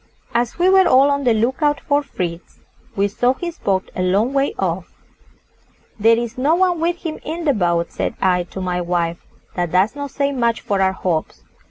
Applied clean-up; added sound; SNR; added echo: none; none; none; none.